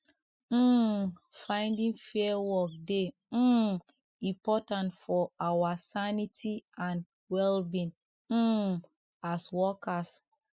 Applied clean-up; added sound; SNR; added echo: classical method spectral subtraction.